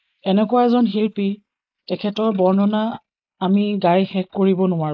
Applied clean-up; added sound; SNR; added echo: neural mask model Resemble Enhance denoiser.